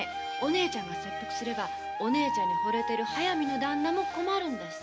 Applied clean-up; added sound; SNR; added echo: none; none; none; none.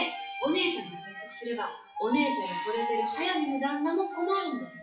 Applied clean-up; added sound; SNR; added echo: classical method WPE with log-MMSE.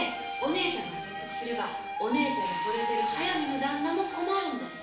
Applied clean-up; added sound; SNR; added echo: none; Hi-hat; 19 dB; reverberation time 0.7 s.